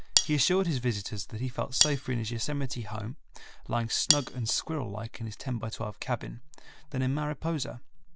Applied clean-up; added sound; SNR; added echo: none; Cutlery, silverware; -1 dB; none.